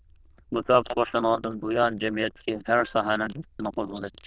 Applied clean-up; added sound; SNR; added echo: neural diffusion model UNIVERSE++.